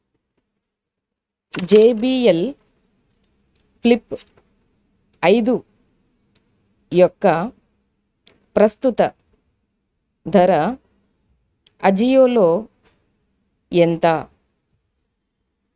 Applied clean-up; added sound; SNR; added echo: neural mask model RNNoise.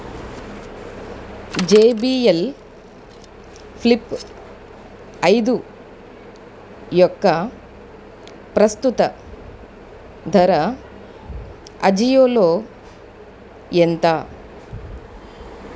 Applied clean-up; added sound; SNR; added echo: none; Bicycle; 18 dB; none.